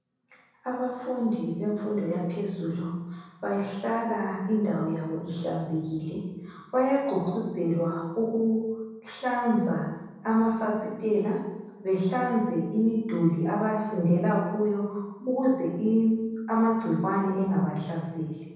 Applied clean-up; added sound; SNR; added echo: none; none; none; reverberation time 1.1 s.